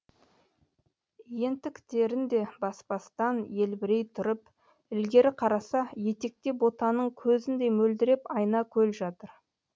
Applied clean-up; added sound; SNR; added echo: none; none; none; none.